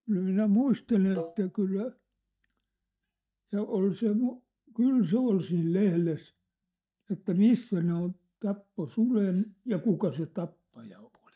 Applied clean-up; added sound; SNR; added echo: neural mask model DeepFilterNet 3.